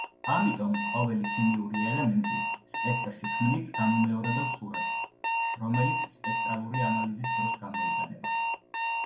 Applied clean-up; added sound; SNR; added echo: none; Alarm; 1 dB; reverberation time 0.5 s.